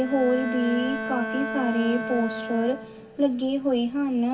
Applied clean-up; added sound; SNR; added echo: none; Bowed string instrument; 8 dB; reverberation time 0.2 s.